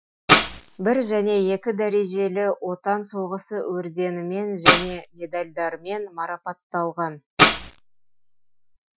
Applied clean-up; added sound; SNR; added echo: classical method Wiener filter.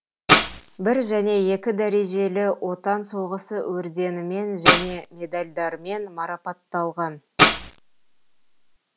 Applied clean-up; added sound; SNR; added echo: none; Tambourine; -2 dB; none.